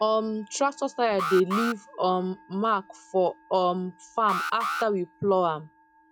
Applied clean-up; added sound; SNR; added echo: classical method log-MMSE.